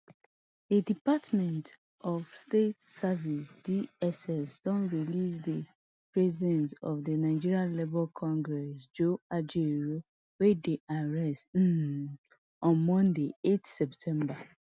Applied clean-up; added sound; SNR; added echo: none; none; none; none.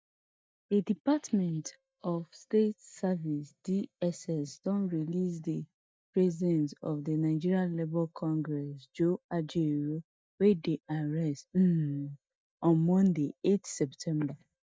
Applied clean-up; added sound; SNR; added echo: neural mask model DeepFilterNet 3.